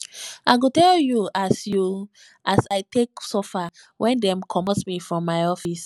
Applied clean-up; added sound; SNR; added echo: none; none; none; none.